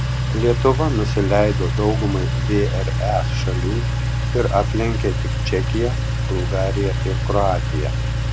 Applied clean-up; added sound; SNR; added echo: none; Engine; -3 dB; none.